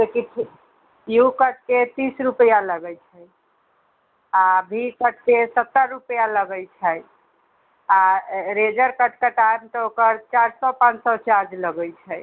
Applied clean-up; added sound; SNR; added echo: none; none; none; none.